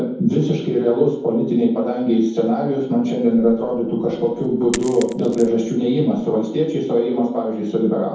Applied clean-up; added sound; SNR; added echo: none; Coin (dropping); 20 dB; reverberation time 0.9 s.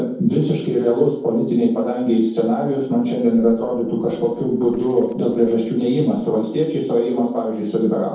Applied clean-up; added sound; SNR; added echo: neural separator model SepFormer DNS4.